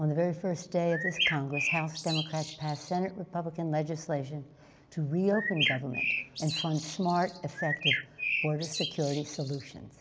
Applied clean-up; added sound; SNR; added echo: none; Bird; 2 dB; none.